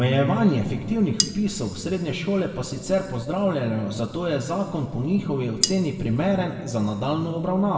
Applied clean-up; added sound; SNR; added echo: none; Cutlery, silverware; 4 dB; reverberation time 1.7 s.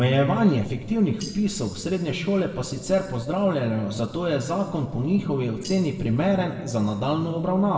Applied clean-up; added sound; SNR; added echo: neural separator model SepFormer DNS4.